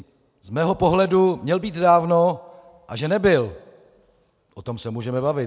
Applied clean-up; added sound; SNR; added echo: none; none; none; none.